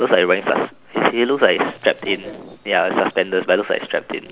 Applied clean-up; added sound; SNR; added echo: none; none; none; none.